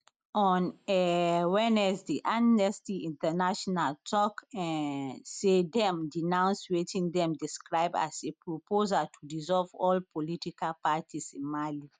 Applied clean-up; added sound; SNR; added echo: none; none; none; none.